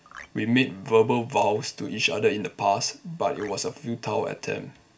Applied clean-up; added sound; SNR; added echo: none; Marimba, xylophone; 18 dB; reverberation time 0.3 s.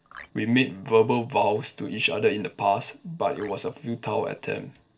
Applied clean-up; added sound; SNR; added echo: neural separator model SepFormer DNS4.